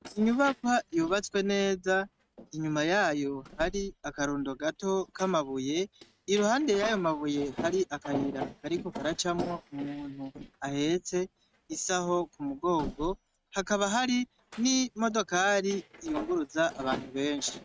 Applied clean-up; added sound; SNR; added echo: neural mask model RNNoise.